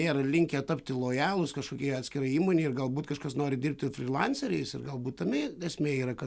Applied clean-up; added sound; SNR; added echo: none; none; none; none.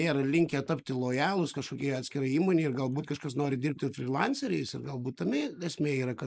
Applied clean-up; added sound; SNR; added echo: neural mask model Resemble Enhance denoiser.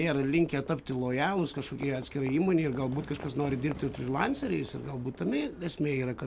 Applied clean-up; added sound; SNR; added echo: none; Livestock, farm animals, working animals; 17 dB; none.